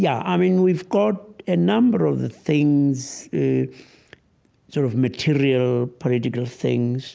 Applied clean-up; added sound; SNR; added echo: none; none; none; none.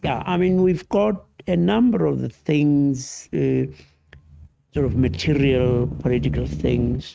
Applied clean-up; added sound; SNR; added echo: neural mask model RNNoise.